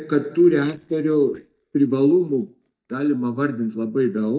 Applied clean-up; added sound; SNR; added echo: neural mask model DeepFilterNet 3.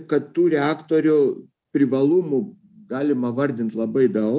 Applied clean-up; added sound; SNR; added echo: none; none; none; none.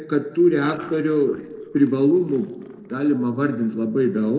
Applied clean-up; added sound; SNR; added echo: neural separator model SepFormer DNS4.